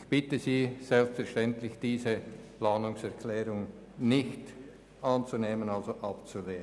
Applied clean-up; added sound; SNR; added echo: none; none; none; none.